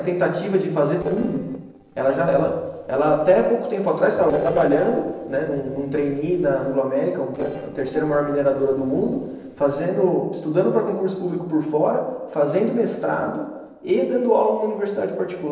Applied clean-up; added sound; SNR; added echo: neural separator model SepFormer DNS4.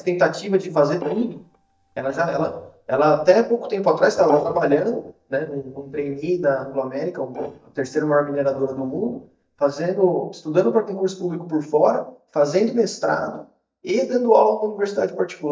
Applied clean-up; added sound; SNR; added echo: neural mask model DeepFilterNet 3.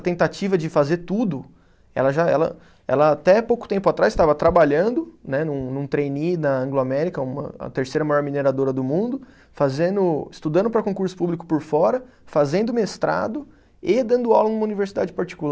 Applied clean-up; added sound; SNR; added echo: none; none; none; none.